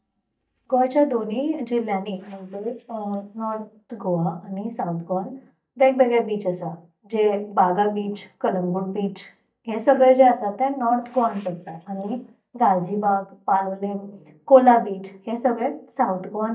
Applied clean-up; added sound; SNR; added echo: neural mask model DeepFilterNet 3.